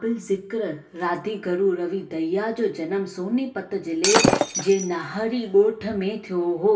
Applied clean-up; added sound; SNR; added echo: none; Shatter; 0 dB; reverberation time 0.2 s.